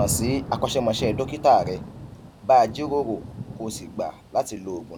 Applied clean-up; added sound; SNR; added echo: none; Thunder / Rain; 11 dB; none.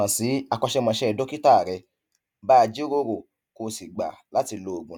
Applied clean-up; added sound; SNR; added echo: none; none; none; none.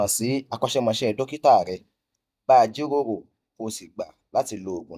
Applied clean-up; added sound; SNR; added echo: neural mask model DeepFilterNet 3.